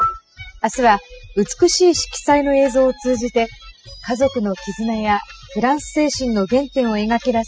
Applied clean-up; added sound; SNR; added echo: classical method spectral subtraction.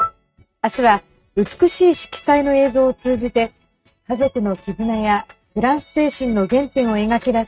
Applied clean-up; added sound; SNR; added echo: neural mask model RNNoise.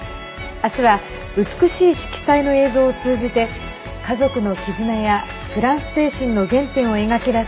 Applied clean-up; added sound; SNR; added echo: none; none; none; none.